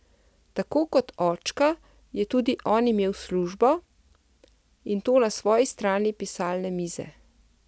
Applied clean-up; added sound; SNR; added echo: none; none; none; none.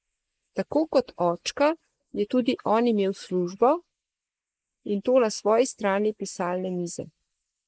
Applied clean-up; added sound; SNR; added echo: neural mask model Resemble Enhance denoiser.